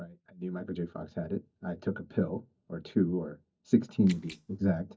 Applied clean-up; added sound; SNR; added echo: neural mask model DeepFilterNet 3.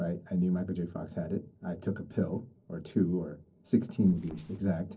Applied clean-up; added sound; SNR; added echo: neural separator model SepFormer DNS4.